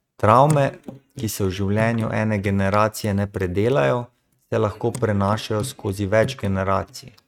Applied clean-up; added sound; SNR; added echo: neural mask model RNNoise.